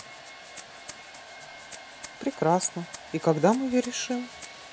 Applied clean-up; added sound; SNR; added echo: none; Rattle (instrument) + Domestic sounds, home sounds; 15 dB; none.